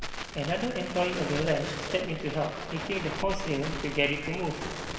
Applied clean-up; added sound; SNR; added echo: none; Crackle; 6 dB; reverberation time 2.5 s.